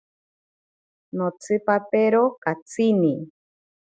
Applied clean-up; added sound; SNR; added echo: none; none; none; none.